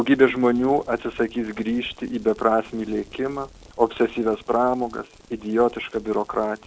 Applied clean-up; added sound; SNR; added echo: none; none; none; none.